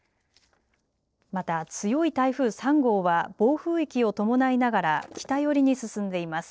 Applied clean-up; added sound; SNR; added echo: neural separator model SepFormer DNS4.